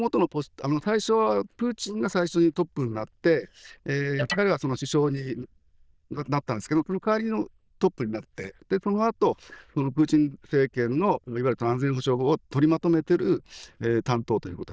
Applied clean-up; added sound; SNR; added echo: neural diffusion model UNIVERSE++.